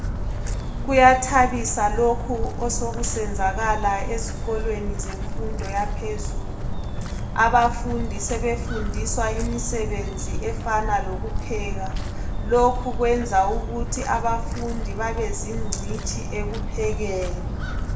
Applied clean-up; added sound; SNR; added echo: none; Walk, footsteps; 1 dB; reverberation time 0.6 s.